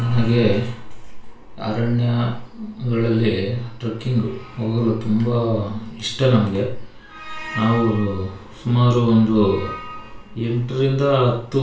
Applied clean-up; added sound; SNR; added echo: none; none; none; reverberation time 0.3 s.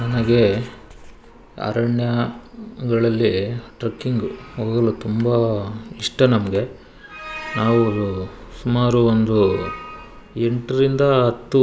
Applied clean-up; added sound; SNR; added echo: none; none; none; none.